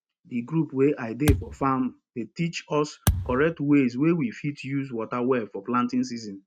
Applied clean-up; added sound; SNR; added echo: neural mask model RNNoise.